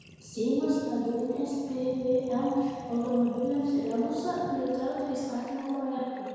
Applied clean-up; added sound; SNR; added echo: none; Sink (filling or washing); 18 dB; reverberation time 1.9 s.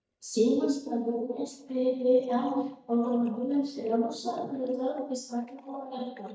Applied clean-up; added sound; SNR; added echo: neural mask model DeepFilterNet 3.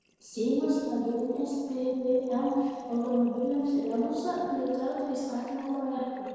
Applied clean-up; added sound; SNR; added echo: neural separator model SepFormer DNS4.